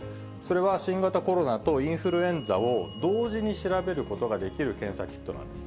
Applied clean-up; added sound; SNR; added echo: none; Bell; 15 dB; none.